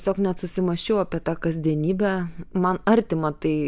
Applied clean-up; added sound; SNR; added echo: none; none; none; none.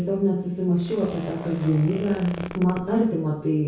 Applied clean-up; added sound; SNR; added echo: none; Zipper (clothing); 16 dB; reverberation time 0.6 s.